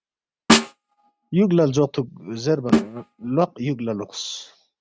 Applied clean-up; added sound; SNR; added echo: neural mask model RNNoise.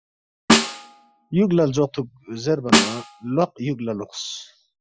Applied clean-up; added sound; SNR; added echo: classical method Wiener filter.